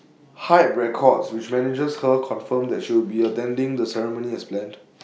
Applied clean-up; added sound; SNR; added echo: none; none; none; none.